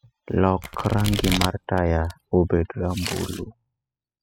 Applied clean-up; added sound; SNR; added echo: classical method spectral subtraction.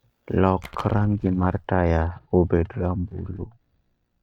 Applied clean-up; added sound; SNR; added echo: neural mask model DeepFilterNet 3.